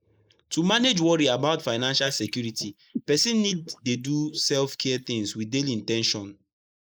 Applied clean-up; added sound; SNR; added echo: neural mask model Resemble Enhance denoiser.